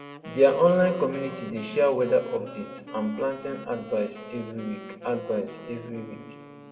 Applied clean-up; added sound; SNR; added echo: none; Wind instrument, woodwind instrument; 15 dB; reverberation time 1.7 s.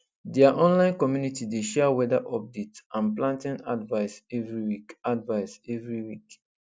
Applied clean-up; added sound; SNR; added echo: none; none; none; none.